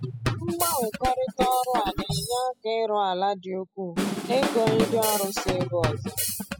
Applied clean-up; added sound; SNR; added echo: classical method spectral subtraction.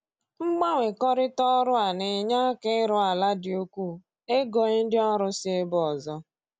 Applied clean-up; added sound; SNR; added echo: none; none; none; none.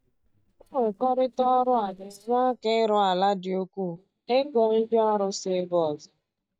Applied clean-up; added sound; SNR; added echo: neural mask model DeepFilterNet 3.